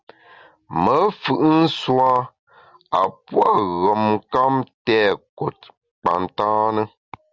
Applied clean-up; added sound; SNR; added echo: none; none; none; none.